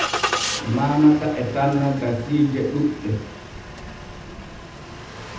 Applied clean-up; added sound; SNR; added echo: none; Engine starting; 8 dB; reverberation time 0.8 s.